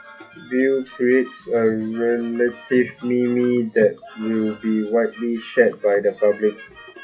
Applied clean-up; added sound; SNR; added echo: classical method WPE with log-MMSE.